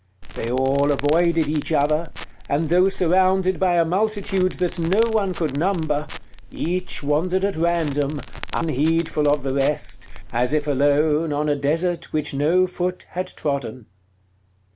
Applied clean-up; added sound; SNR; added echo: none; Crackle; 9 dB; none.